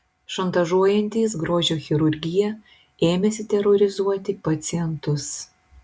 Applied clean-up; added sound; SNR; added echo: none; none; none; none.